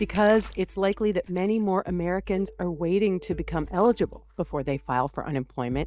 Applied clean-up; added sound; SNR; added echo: neural mask model DeepFilterNet 3.